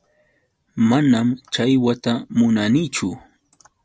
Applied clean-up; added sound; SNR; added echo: none; none; none; none.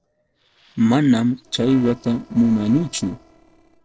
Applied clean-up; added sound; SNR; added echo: neural separator model SepFormer DNS4.